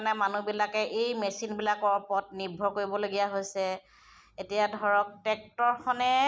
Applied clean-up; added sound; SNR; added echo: none; none; none; none.